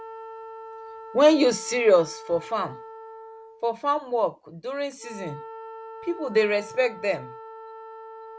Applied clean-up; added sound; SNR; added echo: none; Wind instrument, woodwind instrument; 15 dB; none.